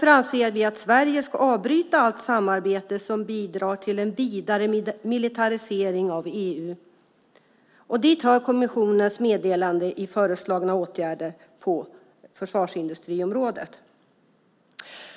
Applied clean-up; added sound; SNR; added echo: none; none; none; none.